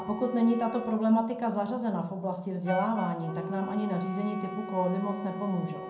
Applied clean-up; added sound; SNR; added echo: none; Wind instrument, woodwind instrument; 11 dB; reverberation time 0.5 s.